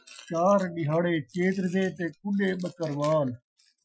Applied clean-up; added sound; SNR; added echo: classical method Wiener filter.